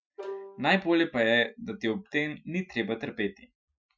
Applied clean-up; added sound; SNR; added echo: classical method Wiener filter.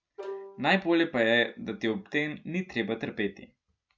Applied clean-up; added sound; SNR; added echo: none; Bowed string instrument; 17 dB; none.